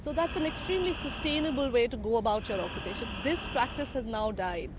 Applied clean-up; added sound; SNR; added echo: none; Breathing; 10 dB; none.